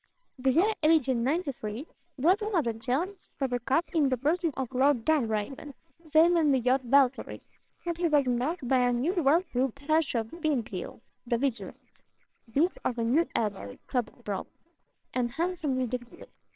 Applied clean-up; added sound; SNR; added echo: neural separator model SepFormer WHAMR!.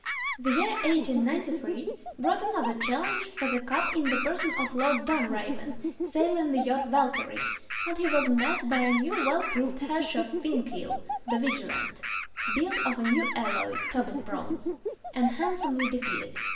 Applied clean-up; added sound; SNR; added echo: none; Animal; 4 dB; reverberation time 0.7 s.